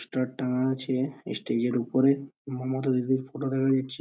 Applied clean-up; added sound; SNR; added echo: none; none; none; none.